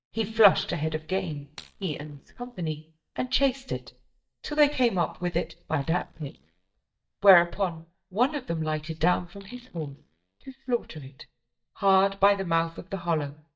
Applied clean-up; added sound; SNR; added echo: neural mask model DeepFilterNet 3.